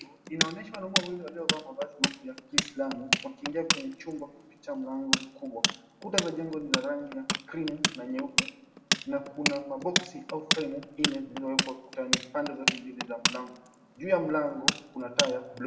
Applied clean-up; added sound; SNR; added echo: none; Tools; -2 dB; reverberation time 0.7 s.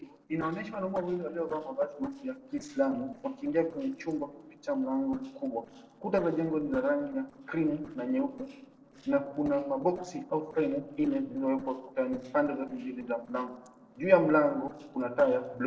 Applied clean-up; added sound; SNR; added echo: neural separator model SepFormer DNS4.